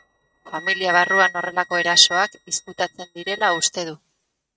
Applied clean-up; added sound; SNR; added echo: neural mask model RNNoise.